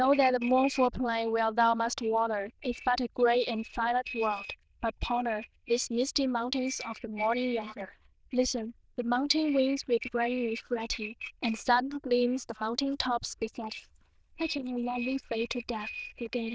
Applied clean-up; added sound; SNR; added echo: neural diffusion model UNIVERSE++.